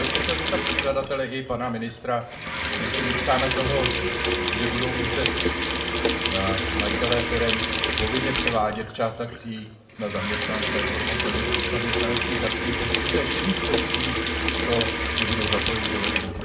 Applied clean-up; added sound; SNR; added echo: none; Sink (filling or washing) / Water tap, faucet; -3 dB; reverberation time 0.5 s.